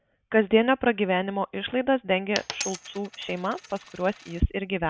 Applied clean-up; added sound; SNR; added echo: none; Coin (dropping); 13 dB; none.